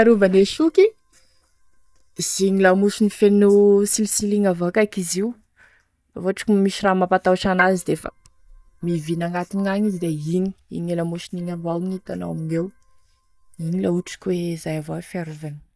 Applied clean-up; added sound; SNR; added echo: neural mask model DeepFilterNet 3.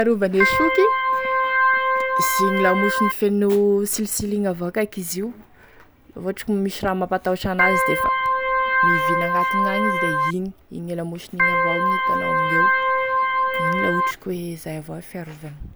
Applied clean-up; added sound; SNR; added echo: none; Organ; -5 dB; none.